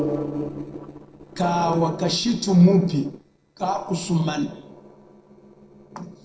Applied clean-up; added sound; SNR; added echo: neural separator model SepFormer DNS4.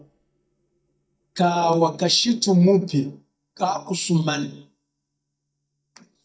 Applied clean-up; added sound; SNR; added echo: neural mask model DeepFilterNet 3.